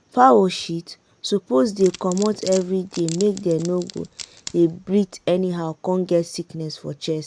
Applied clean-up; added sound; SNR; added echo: none; Wood; 17 dB; none.